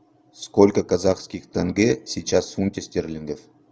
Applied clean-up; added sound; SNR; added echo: none; none; none; none.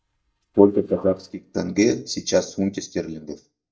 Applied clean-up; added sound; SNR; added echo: neural mask model DeepFilterNet 3.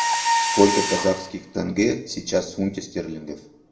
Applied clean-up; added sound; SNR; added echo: none; Mechanisms; 3 dB; reverberation time 0.5 s.